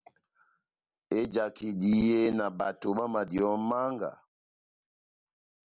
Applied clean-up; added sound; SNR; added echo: none; none; none; none.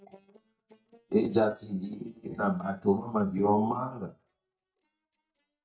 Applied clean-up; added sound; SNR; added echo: neural mask model DeepFilterNet 3.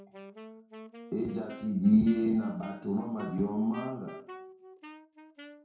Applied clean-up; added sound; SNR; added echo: none; Wind instrument, woodwind instrument; 17 dB; reverberation time 0.6 s.